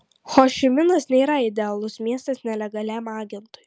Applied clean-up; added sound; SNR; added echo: none; none; none; none.